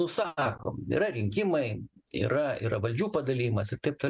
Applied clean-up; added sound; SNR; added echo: none; none; none; none.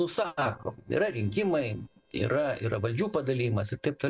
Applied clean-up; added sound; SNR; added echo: neural separator model SepFormer DNS4.